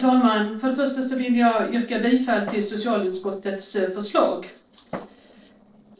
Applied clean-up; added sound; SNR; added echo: neural separator model SepFormer DNS4.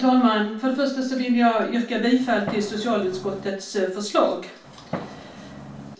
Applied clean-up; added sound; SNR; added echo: none; Fireworks; 13 dB; reverberation time 0.3 s.